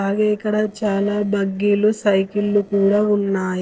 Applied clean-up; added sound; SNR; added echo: neural separator model SepFormer DNS4.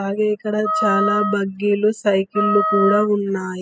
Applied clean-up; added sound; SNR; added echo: classical method spectral subtraction.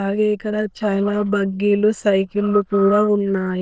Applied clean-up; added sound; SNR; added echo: neural diffusion model UNIVERSE++.